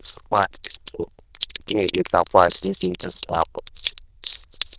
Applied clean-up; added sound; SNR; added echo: neural diffusion model UNIVERSE++.